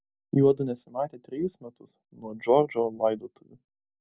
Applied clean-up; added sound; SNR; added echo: none; none; none; none.